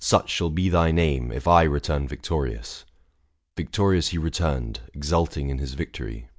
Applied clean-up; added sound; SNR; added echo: none; none; none; none.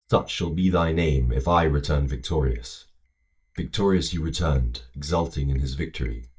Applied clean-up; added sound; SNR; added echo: neural mask model DeepFilterNet 3.